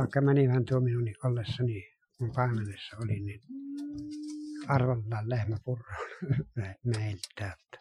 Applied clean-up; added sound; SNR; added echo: classical method Wiener filter.